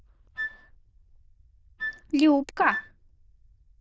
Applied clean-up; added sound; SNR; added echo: neural diffusion model UNIVERSE++.